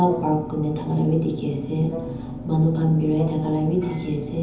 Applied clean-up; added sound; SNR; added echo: none; Wind instrument, woodwind instrument; 15 dB; reverberation time 1.3 s.